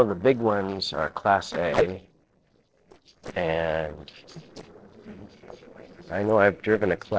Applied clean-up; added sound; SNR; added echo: neural separator model SepFormer DNS4.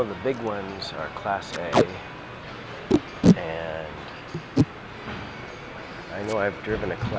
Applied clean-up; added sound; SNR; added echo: none; Packing tape, duct tape; -3 dB; none.